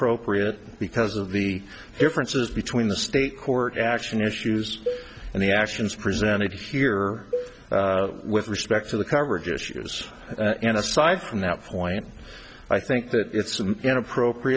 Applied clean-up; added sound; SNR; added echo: none; Cowbell; 12 dB; none.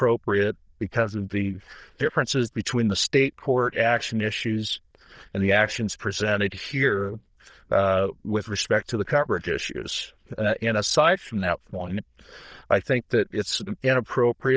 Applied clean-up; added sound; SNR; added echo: neural diffusion model UNIVERSE++.